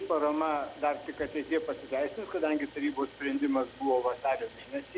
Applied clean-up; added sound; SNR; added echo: none; Idling; 20 dB; none.